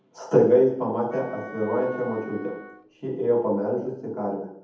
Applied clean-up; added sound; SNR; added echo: none; Wind instrument, woodwind instrument; 18 dB; reverberation time 0.8 s.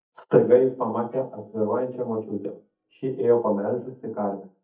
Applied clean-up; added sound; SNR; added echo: neural mask model DeepFilterNet 3.